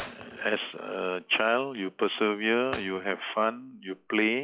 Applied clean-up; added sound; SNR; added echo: classical method log-MMSE.